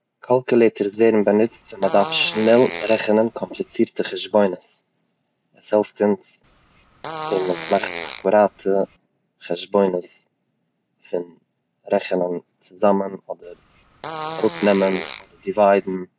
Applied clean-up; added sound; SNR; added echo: none; Fart; 10 dB; none.